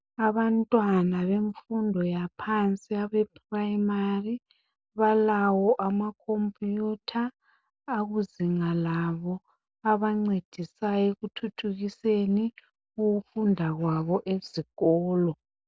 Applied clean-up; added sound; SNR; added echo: none; none; none; none.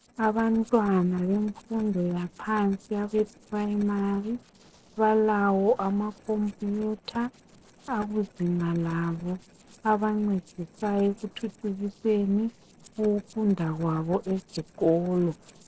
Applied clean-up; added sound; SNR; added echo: neural separator model SepFormer DNS4.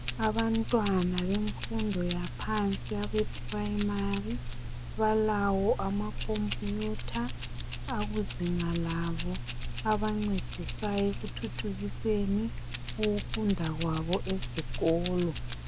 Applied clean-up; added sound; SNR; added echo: none; Keys jangling; -3 dB; none.